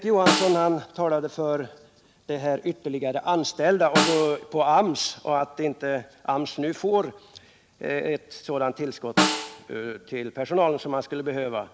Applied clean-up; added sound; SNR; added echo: none; Snare drum; 5 dB; none.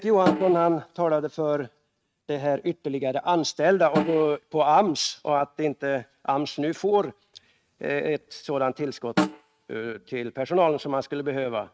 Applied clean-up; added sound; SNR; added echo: neural mask model RNNoise.